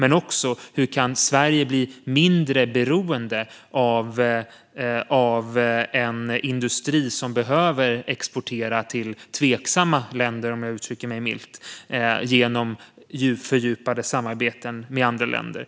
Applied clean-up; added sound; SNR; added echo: none; none; none; none.